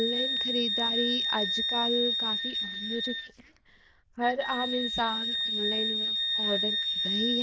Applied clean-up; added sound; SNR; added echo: neural diffusion model UNIVERSE++.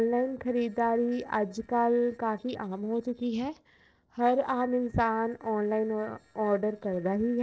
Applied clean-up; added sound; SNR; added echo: neural separator model SepFormer DNS4.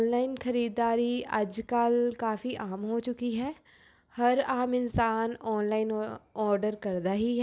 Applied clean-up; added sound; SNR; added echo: none; none; none; none.